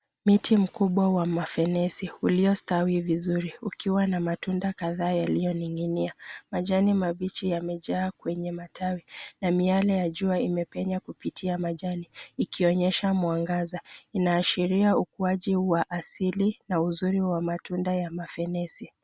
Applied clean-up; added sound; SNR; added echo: none; none; none; none.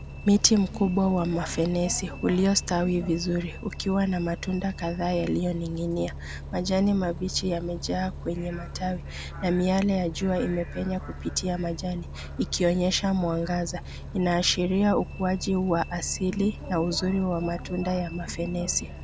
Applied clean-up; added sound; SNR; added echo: none; Bus; 11 dB; none.